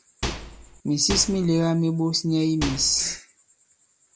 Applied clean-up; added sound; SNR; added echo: none; Microwave oven; 7 dB; none.